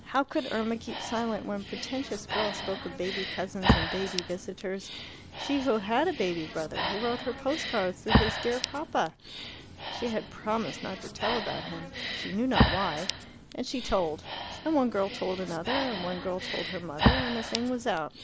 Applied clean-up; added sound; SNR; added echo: none; Breathing; 1 dB; none.